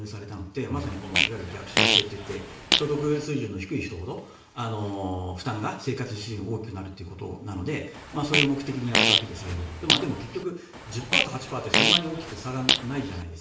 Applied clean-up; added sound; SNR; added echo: none; Fart; -5 dB; reverberation time 0.6 s.